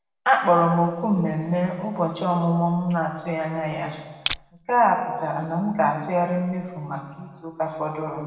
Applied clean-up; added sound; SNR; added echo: none; Crushing; 6 dB; reverberation time 1.2 s.